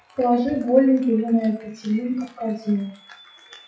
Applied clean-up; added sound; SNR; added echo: classical method WPE with log-MMSE.